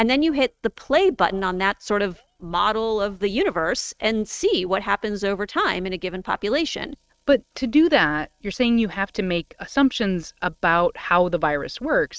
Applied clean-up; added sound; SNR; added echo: neural mask model RNNoise.